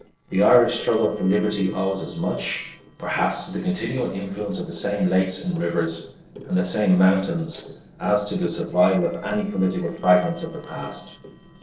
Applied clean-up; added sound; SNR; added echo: neural separator model SepFormer DNS4.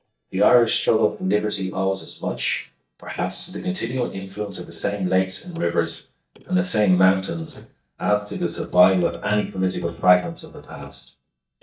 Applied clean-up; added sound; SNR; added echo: neural mask model DeepFilterNet 3.